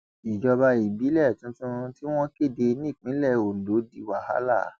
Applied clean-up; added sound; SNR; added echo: none; none; none; none.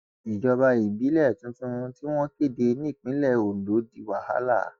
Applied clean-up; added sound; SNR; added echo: neural mask model DeepFilterNet 3.